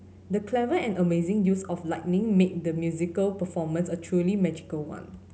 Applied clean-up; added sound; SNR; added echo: none; none; none; none.